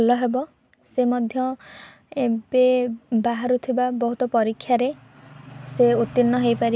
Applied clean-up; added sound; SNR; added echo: none; none; none; none.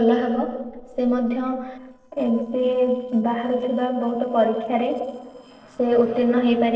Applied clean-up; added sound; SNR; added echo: neural separator model SepFormer DNS4.